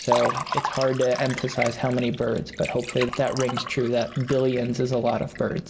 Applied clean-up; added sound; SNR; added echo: none; Liquid; 8 dB; reverberation time 1.9 s.